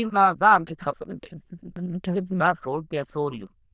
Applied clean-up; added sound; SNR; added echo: neural diffusion model UNIVERSE++.